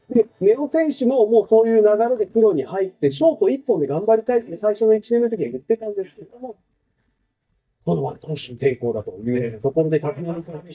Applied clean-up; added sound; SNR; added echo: neural mask model DeepFilterNet 3.